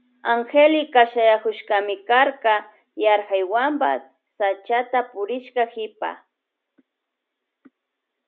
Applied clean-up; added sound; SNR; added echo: none; none; none; none.